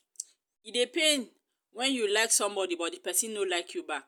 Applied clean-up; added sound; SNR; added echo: none; none; none; none.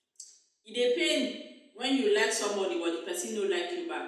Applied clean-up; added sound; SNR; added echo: none; none; none; reverberation time 0.8 s.